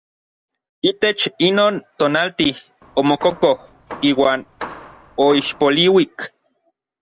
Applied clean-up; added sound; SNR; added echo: none; Hammer; 17 dB; none.